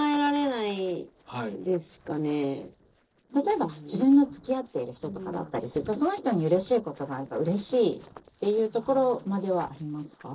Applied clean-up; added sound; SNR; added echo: neural separator model SepFormer DNS4.